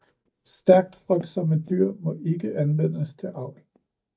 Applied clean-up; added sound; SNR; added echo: neural mask model DeepFilterNet 3.